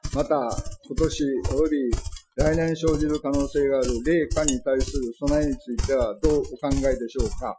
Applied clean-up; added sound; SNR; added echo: classical method Wiener filter.